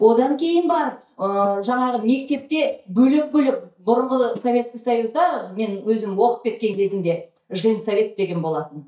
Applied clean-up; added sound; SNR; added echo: neural mask model DeepFilterNet 3.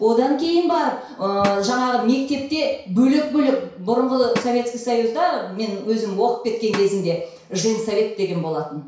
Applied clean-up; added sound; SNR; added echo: none; Drum; 14 dB; reverberation time 0.6 s.